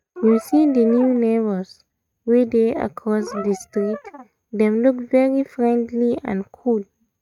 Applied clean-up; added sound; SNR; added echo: neural mask model RNNoise.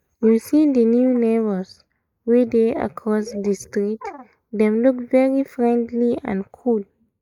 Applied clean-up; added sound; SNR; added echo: neural mask model Resemble Enhance denoiser.